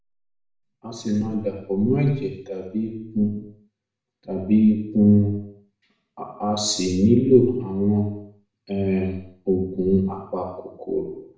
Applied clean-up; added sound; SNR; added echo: none; none; none; reverberation time 0.7 s.